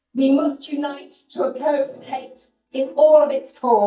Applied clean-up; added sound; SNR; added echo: neural mask model DeepFilterNet 3.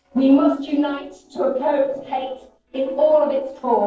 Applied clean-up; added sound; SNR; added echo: neural separator model SepFormer DNS4.